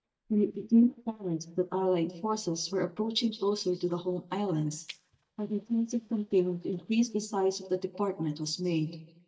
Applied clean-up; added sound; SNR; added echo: neural mask model DeepFilterNet 3.